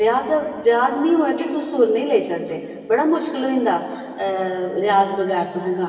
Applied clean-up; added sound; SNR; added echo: none; none; none; reverberation time 2.3 s.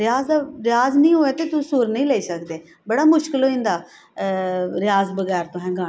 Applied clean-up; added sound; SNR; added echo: none; none; none; none.